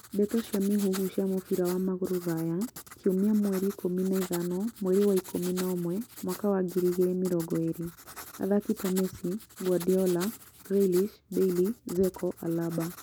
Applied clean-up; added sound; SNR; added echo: none; Writing; 17 dB; none.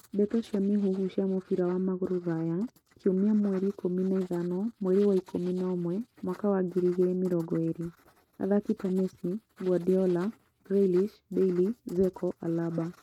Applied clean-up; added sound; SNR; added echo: neural mask model RNNoise.